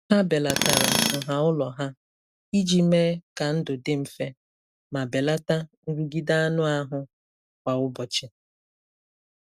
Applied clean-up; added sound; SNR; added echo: none; Tools; 0 dB; none.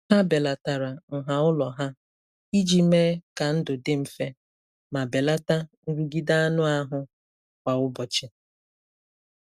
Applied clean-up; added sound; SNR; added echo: none; none; none; none.